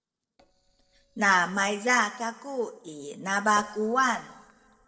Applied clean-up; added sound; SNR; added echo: neural separator model SepFormer DNS4.